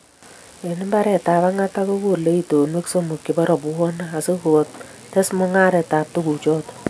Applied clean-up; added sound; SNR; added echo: none; none; none; none.